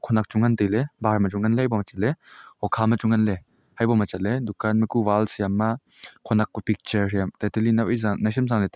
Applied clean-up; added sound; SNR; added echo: none; none; none; none.